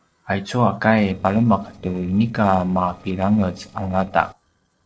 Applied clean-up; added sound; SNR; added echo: neural separator model SepFormer DNS4.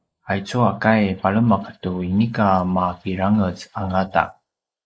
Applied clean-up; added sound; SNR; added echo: neural mask model Resemble Enhance denoiser.